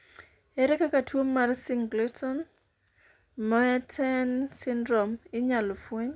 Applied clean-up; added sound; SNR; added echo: none; none; none; none.